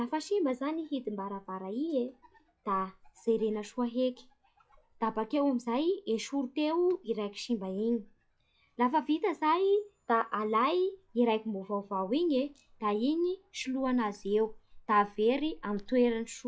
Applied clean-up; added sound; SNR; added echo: classical method log-MMSE.